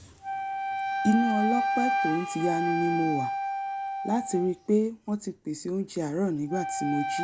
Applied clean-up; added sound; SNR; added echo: none; Wind instrument, woodwind instrument; 2 dB; none.